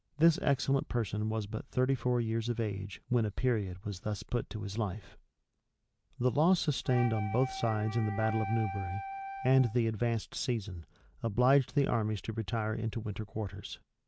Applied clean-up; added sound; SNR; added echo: none; Wind instrument, woodwind instrument; 9 dB; none.